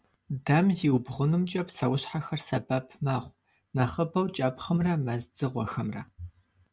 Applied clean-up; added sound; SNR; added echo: none; none; none; none.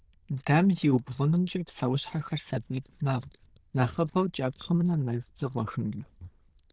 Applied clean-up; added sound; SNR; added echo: neural diffusion model UNIVERSE++.